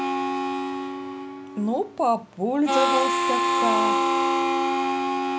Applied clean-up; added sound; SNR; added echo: none; Harmonica; -4 dB; none.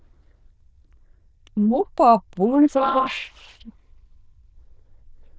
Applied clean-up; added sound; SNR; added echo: neural diffusion model UNIVERSE++.